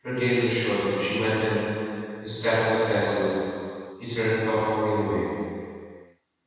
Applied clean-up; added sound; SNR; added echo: none; none; none; reverberation time 2.1 s.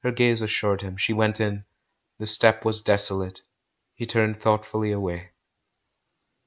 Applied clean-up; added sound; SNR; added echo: none; none; none; none.